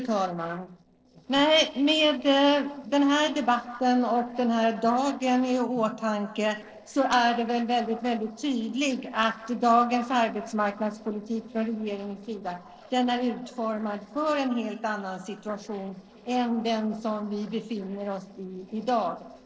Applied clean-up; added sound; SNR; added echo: neural separator model SepFormer DNS4.